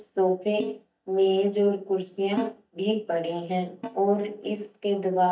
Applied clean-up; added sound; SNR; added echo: neural mask model DeepFilterNet 3.